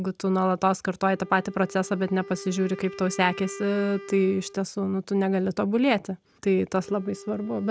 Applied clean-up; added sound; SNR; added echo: none; Wind instrument, woodwind instrument; 19 dB; none.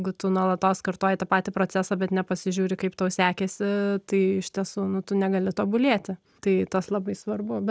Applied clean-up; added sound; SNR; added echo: none; none; none; none.